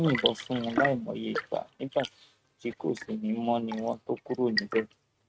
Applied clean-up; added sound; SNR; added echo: neural mask model RNNoise.